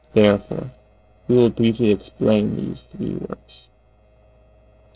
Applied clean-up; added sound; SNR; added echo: neural separator model SepFormer DNS4.